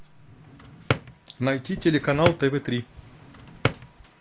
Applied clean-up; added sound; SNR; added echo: none; Drawer open or close; 5 dB; none.